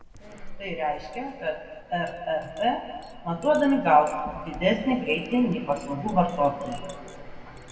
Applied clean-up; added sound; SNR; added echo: none; Chink, clink; 17 dB; reverberation time 1.9 s.